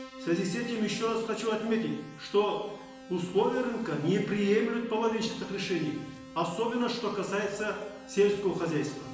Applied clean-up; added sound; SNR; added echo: none; Keyboard (musical); 16 dB; reverberation time 0.9 s.